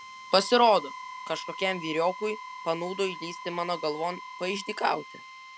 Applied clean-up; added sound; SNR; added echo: none; Drill + Wind instrument, woodwind instrument; 13 dB; none.